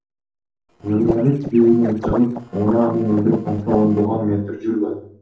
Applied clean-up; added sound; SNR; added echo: neural separator model SepFormer DNS4.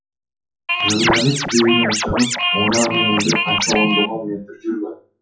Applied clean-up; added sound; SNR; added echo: classical method WPE with log-MMSE.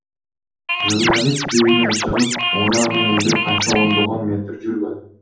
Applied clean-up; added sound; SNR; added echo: none; Scratching (performance technique); 0 dB; reverberation time 0.6 s.